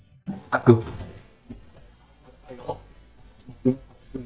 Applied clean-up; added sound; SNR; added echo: neural mask model DeepFilterNet 3.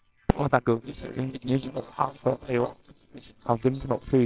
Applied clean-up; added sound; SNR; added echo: neural separator model SepFormer WHAMR!.